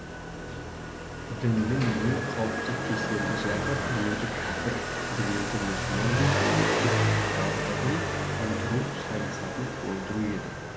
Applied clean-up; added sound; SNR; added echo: none; Motorcycle; -3 dB; none.